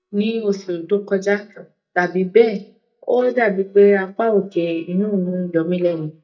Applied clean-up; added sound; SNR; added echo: neural mask model DeepFilterNet 3.